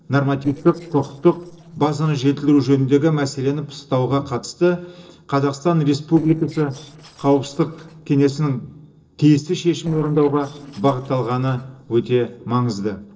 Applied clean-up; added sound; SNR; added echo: neural separator model SepFormer DNS4.